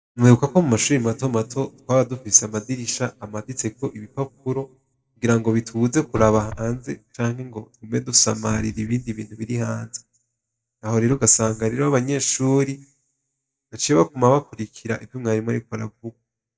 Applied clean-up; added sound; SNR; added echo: neural mask model DeepFilterNet 3.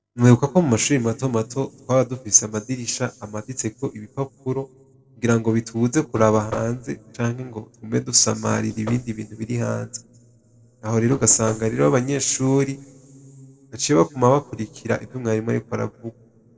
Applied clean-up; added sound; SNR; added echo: neural separator model SepFormer DNS4.